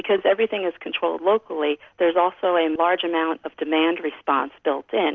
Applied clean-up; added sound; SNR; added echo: none; none; none; none.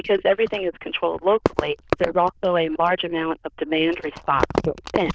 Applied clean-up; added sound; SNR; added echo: neural diffusion model UNIVERSE++.